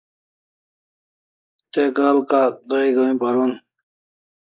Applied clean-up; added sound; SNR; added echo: neural mask model Resemble Enhance denoiser.